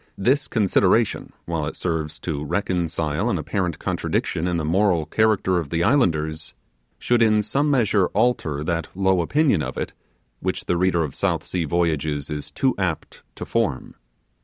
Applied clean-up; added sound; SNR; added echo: none; none; none; none.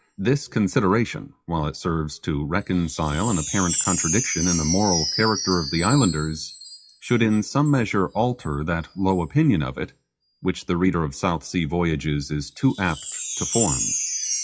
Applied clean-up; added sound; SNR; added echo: classical method WPE with log-MMSE.